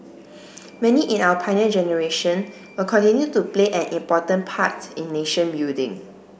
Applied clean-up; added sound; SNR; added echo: none; none; none; none.